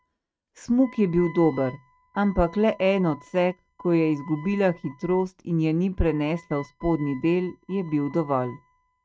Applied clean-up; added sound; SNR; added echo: neural mask model RNNoise.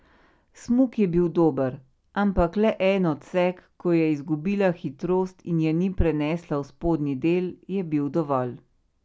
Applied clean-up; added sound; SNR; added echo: none; none; none; none.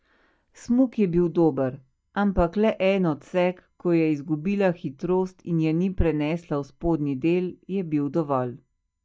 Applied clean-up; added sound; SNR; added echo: neural mask model DeepFilterNet 3.